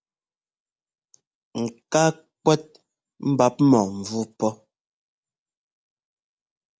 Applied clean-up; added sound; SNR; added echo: none; none; none; none.